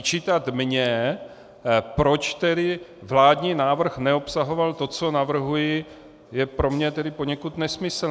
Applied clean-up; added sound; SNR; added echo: none; none; none; none.